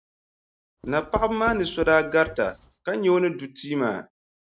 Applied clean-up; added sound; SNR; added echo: none; Writing; 14 dB; none.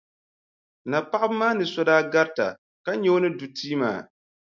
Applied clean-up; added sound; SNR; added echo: none; none; none; none.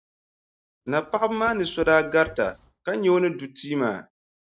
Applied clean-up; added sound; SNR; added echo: neural mask model DeepFilterNet 3.